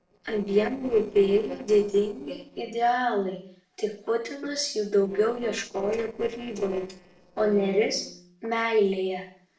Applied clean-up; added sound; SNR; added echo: neural separator model SepFormer DNS4.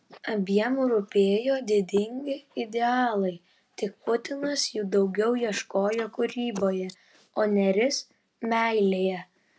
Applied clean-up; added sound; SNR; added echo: none; none; none; none.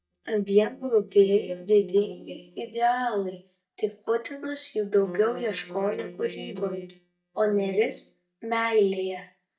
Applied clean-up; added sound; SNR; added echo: neural mask model DeepFilterNet 3.